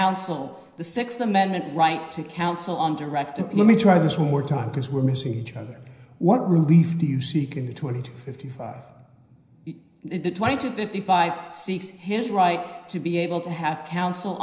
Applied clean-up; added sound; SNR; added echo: none; none; none; reverberation time 0.9 s.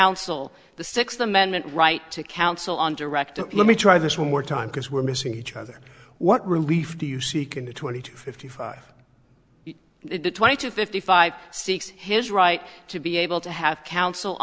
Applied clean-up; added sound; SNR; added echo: none; none; none; none.